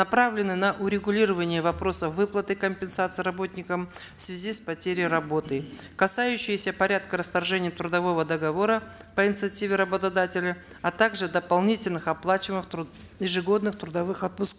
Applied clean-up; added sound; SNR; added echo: none; none; none; none.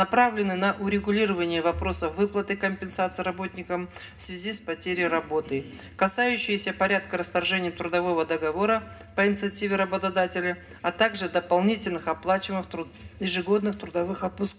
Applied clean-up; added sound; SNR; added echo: none; none; none; reverberation time 0.2 s.